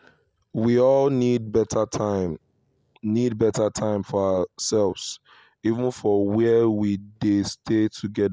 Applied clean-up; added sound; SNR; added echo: none; none; none; none.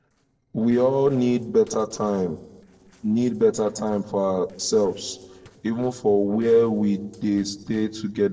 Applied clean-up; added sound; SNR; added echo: neural separator model SepFormer DNS4.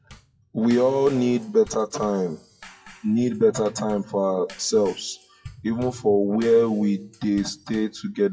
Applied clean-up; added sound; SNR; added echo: classical method WPE with log-MMSE.